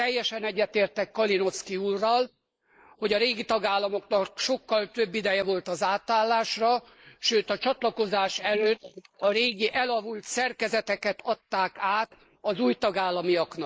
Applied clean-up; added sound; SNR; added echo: neural mask model Resemble Enhance denoiser.